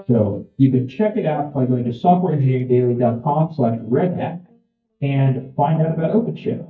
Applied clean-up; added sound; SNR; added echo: neural mask model DeepFilterNet 3.